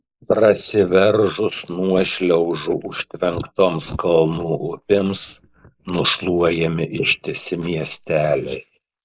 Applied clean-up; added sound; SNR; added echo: neural mask model Resemble Enhance denoiser.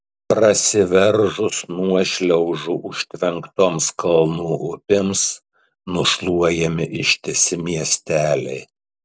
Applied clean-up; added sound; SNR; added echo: none; none; none; none.